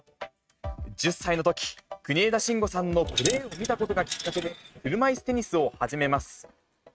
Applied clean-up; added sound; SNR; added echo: neural mask model RNNoise.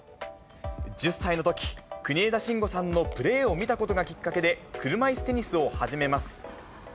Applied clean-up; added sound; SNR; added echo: none; none; none; none.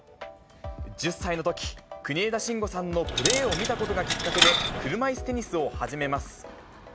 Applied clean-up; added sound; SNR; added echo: none; Coin (dropping); -3 dB; none.